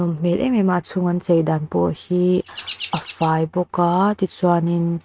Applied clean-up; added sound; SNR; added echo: neural mask model RNNoise.